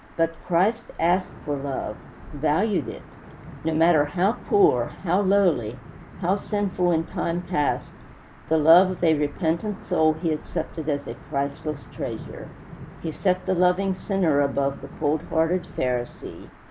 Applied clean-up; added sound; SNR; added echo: none; Thunder / Wind / Rain; 17 dB; none.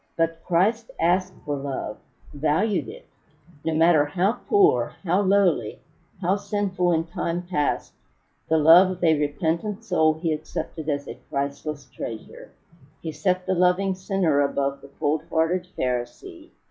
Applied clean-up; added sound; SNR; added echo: classical method log-MMSE.